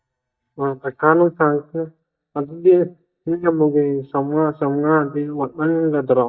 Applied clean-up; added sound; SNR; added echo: neural mask model DeepFilterNet 3.